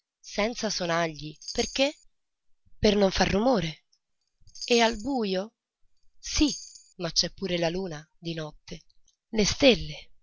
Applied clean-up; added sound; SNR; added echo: none; Chime; 14 dB; none.